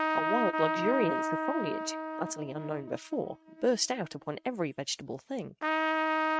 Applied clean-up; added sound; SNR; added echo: neural mask model RNNoise.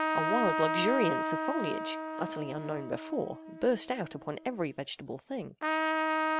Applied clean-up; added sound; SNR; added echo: none; Trumpet; 0 dB; none.